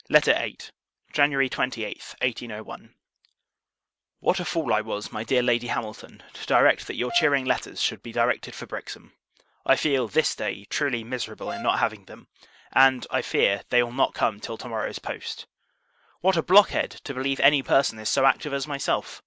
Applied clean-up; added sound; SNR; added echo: none; Brass instrument; 13 dB; none.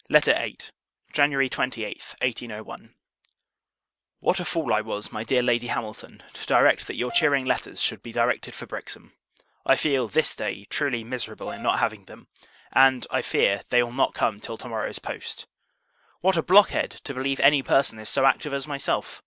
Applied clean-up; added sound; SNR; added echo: neural separator model SepFormer DNS4.